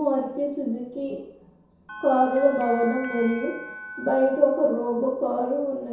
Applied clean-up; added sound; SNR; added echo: none; Bell; 14 dB; reverberation time 0.7 s.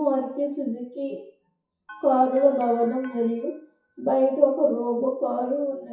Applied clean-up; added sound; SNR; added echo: classical method WPE with log-MMSE.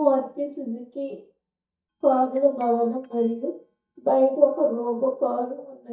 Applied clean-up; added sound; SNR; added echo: neural mask model DeepFilterNet 3.